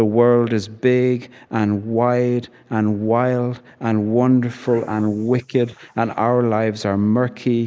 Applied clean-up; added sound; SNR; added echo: neural mask model Resemble Enhance denoiser.